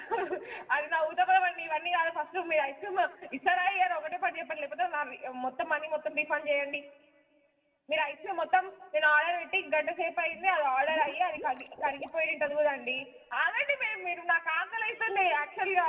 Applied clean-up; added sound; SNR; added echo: neural separator model SepFormer DNS4.